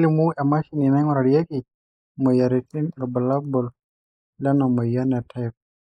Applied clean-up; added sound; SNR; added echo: neural mask model Resemble Enhance denoiser.